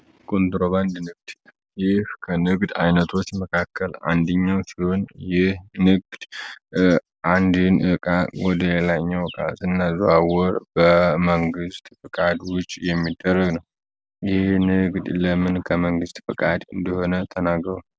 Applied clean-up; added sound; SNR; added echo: none; none; none; none.